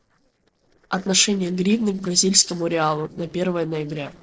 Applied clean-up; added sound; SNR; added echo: neural separator model SepFormer DNS4.